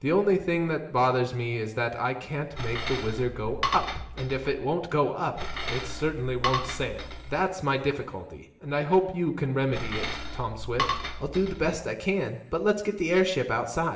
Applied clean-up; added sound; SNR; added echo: none; Cutlery, silverware / Dishes, pots, and pans; 5 dB; reverberation time 1.0 s.